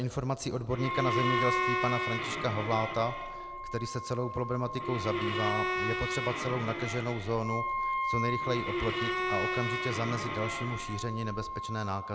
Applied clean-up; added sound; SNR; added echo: none; Wind instrument, woodwind instrument + Bowed string instrument; 0 dB; none.